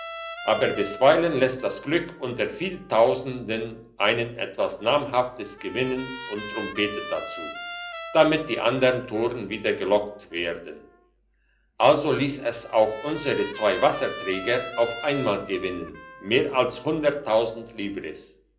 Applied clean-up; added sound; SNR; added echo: none; Trumpet; 15 dB; reverberation time 0.5 s.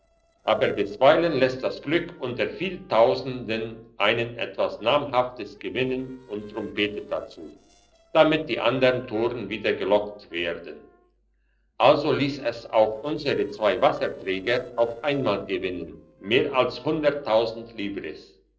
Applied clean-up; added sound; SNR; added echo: neural separator model SepFormer DNS4.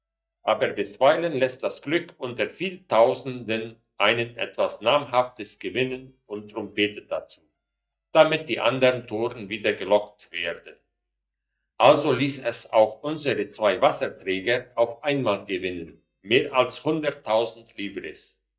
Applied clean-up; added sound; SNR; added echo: neural mask model DeepFilterNet 3.